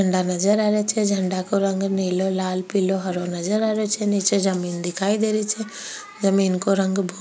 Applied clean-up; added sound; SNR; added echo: none; none; none; none.